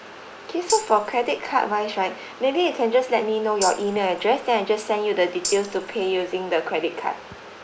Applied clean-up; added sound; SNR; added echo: none; Tambourine; 12 dB; none.